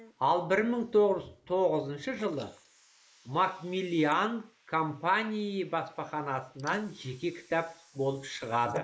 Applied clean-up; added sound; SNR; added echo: neural mask model Resemble Enhance denoiser.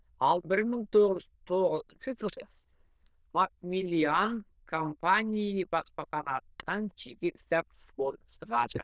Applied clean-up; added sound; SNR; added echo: neural diffusion model UNIVERSE++.